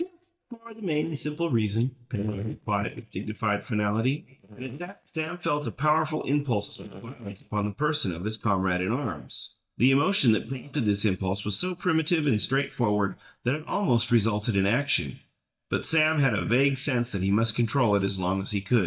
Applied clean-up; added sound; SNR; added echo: neural mask model DeepFilterNet 3.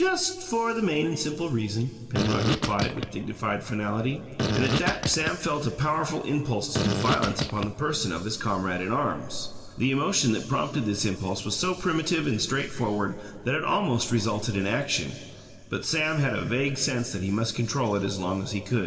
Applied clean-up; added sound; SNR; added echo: none; Fart; 0 dB; reverberation time 2.2 s.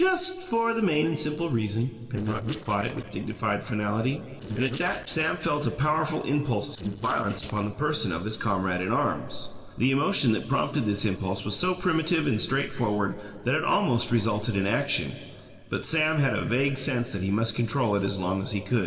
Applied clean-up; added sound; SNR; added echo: neural separator model SepFormer DNS4.